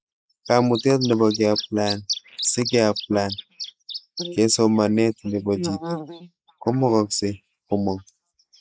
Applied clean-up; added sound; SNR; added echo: neural mask model Resemble Enhance denoiser.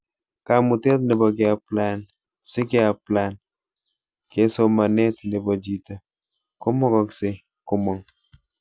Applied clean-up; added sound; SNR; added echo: none; none; none; none.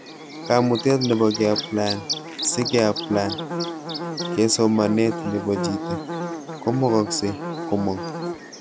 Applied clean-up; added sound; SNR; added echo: none; Buzz / Bird; 7 dB; none.